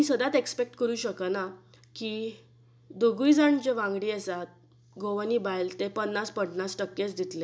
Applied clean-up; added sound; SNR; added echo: none; none; none; none.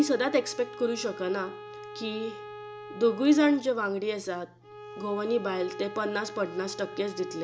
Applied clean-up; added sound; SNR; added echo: none; Bowed string instrument; 14 dB; none.